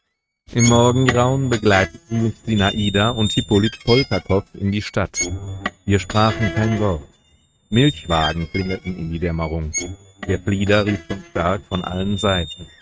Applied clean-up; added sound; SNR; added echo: neural mask model RNNoise.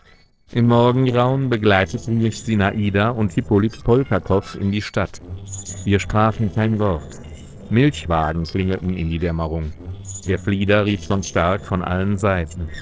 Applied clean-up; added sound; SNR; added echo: neural separator model SepFormer DNS4.